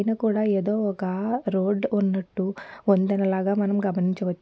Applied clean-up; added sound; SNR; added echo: none; none; none; none.